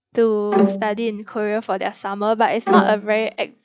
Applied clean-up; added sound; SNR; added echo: classical method log-MMSE.